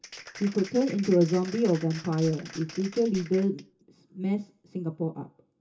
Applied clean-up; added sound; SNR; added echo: none; Applause; 17 dB; reverberation time 0.2 s.